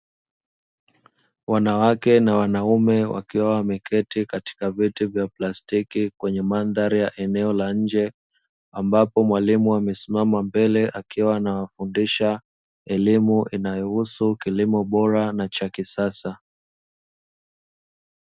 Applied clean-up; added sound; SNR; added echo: none; none; none; none.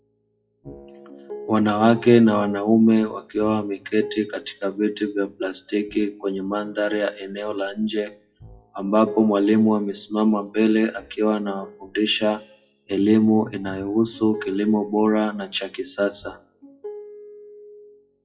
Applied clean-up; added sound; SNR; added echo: classical method WPE with log-MMSE.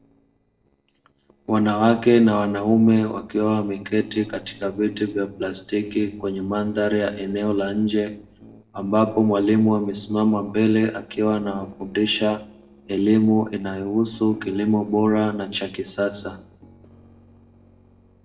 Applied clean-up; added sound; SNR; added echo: neural separator model SepFormer DNS4.